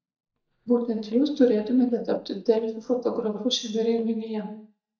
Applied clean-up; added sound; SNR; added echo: neural mask model DeepFilterNet 3.